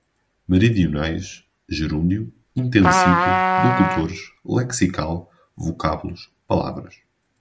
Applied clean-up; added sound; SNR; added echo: none; Trumpet; -2 dB; none.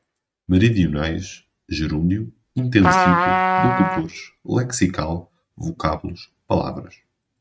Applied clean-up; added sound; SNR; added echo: neural mask model RNNoise.